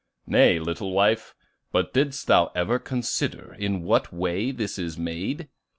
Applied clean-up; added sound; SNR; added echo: none; none; none; none.